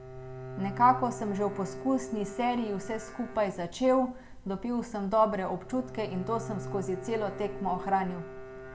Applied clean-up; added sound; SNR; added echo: none; Bowed string instrument; 12 dB; reverberation time 1.4 s.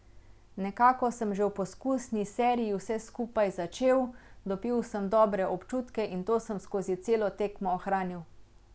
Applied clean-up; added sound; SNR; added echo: none; none; none; none.